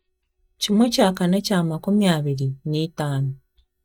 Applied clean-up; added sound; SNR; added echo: neural mask model DeepFilterNet 3.